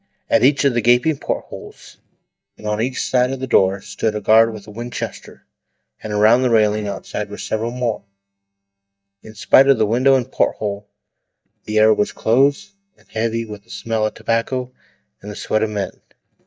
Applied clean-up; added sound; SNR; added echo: neural mask model DeepFilterNet 3.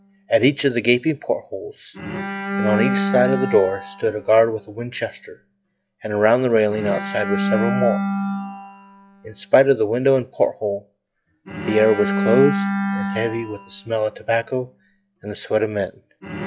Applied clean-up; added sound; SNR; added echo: classical method log-MMSE.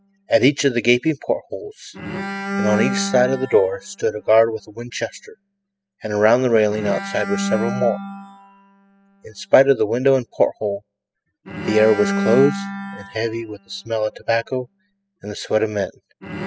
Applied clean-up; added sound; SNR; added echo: classical method spectral subtraction.